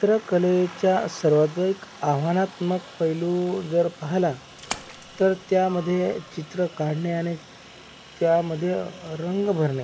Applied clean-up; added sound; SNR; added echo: none; Splash, splatter + Aircraft; 19 dB; none.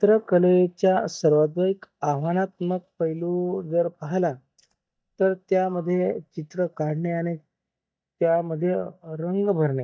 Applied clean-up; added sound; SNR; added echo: neural mask model DeepFilterNet 3.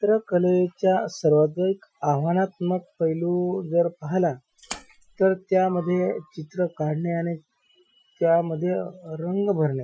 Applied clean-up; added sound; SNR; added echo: classical method Wiener filter.